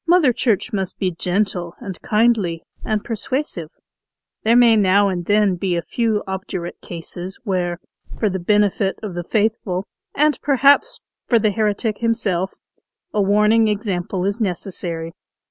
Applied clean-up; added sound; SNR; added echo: none; Bird; 17 dB; none.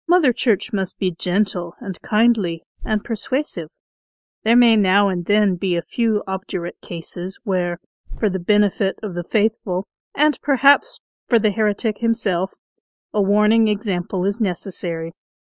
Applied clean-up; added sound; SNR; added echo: neural mask model DeepFilterNet 3.